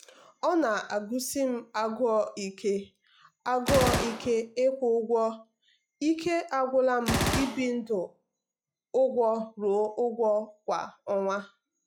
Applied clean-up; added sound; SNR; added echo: classical method log-MMSE.